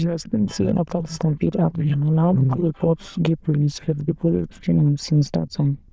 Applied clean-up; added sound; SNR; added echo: neural diffusion model UNIVERSE++.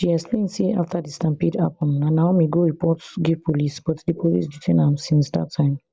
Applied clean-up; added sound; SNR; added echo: none; none; none; none.